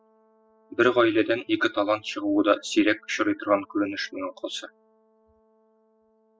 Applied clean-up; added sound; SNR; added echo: classical method spectral subtraction.